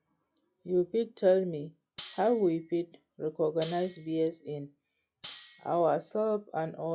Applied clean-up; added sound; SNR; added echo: classical method log-MMSE.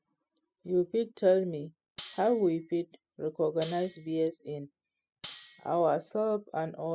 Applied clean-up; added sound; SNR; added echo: classical method spectral subtraction.